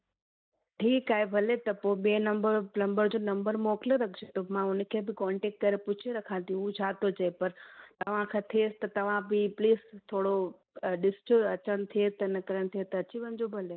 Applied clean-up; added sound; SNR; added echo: neural mask model Resemble Enhance denoiser.